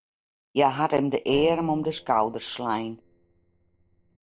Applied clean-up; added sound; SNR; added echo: neural separator model SepFormer DNS4.